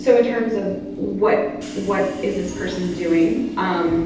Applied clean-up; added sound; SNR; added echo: none; Subway, metro, underground / Train; 11 dB; reverberation time 0.9 s.